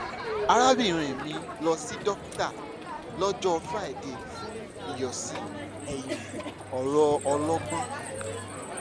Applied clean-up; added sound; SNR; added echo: none; Crowd; 6 dB; none.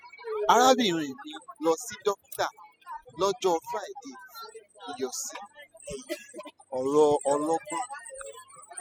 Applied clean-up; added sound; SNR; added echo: classical method spectral subtraction.